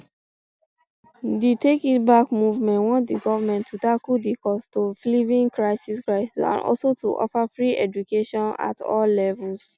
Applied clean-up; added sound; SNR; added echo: none; none; none; none.